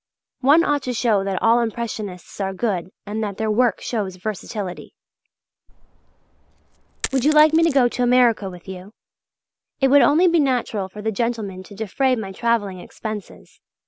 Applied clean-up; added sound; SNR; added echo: none; Coin (dropping); 17 dB; none.